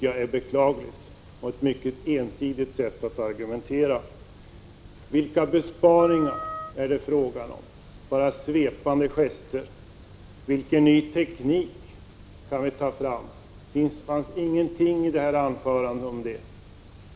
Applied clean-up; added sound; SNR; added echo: none; Wind instrument, woodwind instrument; 11 dB; none.